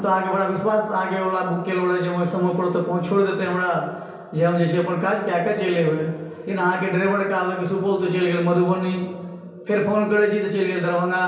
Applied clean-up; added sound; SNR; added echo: none; none; none; reverberation time 0.6 s.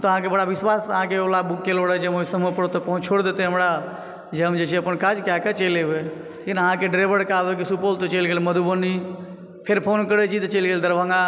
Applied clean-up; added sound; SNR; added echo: none; none; none; none.